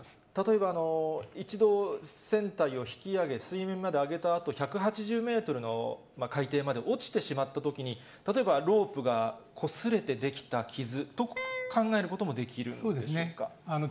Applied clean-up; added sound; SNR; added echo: none; Wind instrument, woodwind instrument; 9 dB; reverberation time 2.5 s.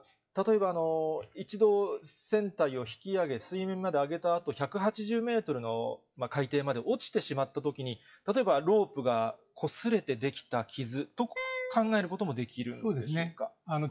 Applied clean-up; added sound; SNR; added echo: classical method WPE with log-MMSE.